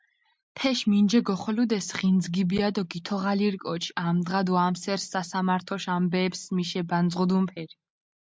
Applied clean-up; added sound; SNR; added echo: none; none; none; none.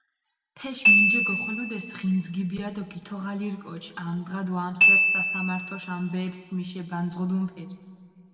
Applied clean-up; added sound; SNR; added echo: none; Glockenspiel; -5 dB; reverberation time 2.0 s.